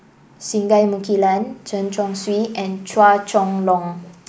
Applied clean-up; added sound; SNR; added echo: none; none; none; none.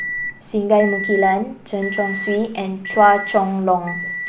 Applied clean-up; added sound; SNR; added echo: none; Microwave oven; 9 dB; none.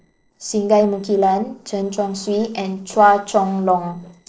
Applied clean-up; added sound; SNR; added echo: neural separator model SepFormer DNS4.